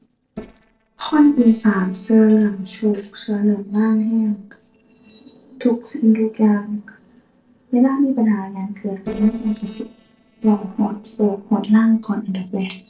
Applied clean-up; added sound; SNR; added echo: neural separator model SepFormer DNS4.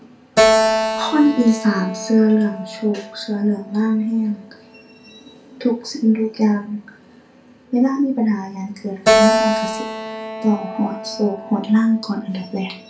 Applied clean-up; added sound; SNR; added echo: none; Keyboard (musical); 3 dB; reverberation time 0.3 s.